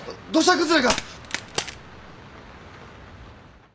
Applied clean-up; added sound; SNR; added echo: none; Crack; 6 dB; none.